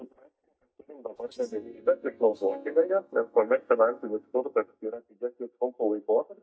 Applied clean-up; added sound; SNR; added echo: neural mask model DeepFilterNet 3.